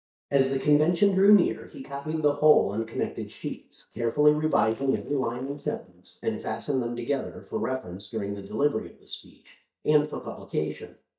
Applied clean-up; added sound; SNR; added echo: neural mask model DeepFilterNet 3.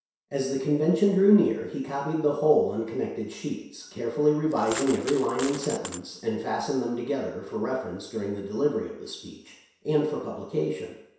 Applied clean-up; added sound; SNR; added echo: none; Coin (dropping); 12 dB; reverberation time 0.7 s.